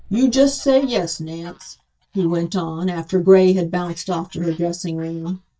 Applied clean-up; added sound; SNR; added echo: neural mask model DeepFilterNet 3.